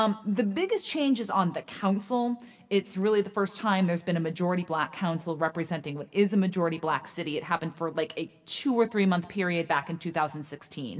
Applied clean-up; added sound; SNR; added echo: none; none; none; reverberation time 0.9 s.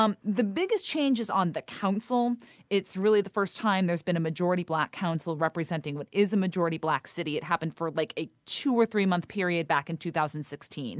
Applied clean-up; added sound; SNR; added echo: none; none; none; none.